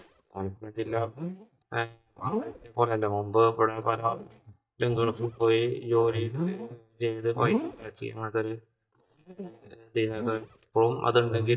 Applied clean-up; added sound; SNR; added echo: neural mask model DeepFilterNet 3.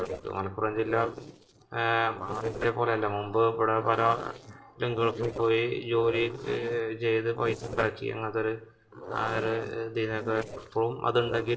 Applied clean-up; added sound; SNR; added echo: neural separator model SepFormer DNS4.